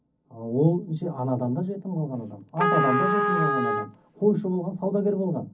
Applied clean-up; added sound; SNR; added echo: none; Trumpet; -1 dB; reverberation time 0.4 s.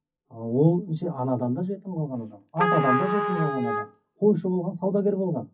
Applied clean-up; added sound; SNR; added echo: classical method WPE with log-MMSE.